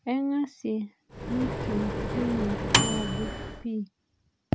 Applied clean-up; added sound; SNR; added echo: none; Microwave oven; -2 dB; none.